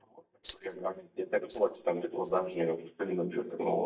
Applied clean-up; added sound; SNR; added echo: neural mask model DeepFilterNet 3.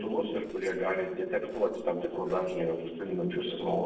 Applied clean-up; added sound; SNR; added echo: neural separator model SepFormer DNS4.